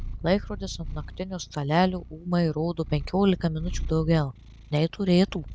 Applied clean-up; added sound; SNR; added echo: none; Purr; 11 dB; none.